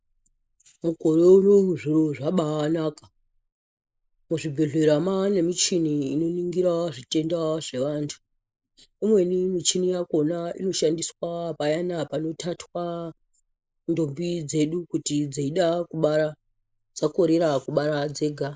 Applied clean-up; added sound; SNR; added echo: neural mask model Resemble Enhance denoiser.